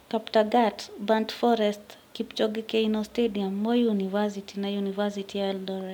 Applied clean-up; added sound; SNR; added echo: none; none; none; none.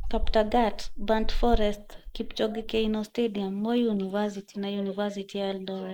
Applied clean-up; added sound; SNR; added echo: neural mask model Resemble Enhance denoiser.